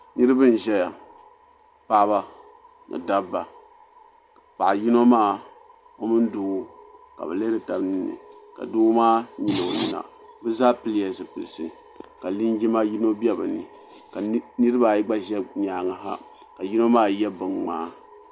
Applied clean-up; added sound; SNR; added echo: none; Screech; 8 dB; none.